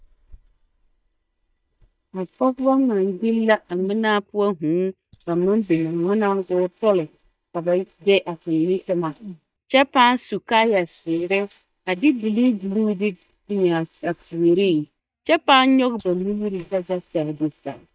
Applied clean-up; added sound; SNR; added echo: neural mask model DeepFilterNet 3.